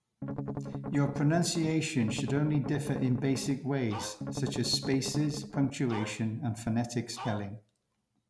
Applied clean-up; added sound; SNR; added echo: none; Dog + Strum; 7 dB; none.